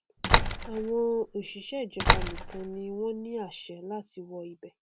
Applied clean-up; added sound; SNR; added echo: none; Slam; -5 dB; none.